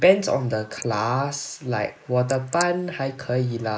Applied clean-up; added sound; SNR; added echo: neural mask model Resemble Enhance denoiser.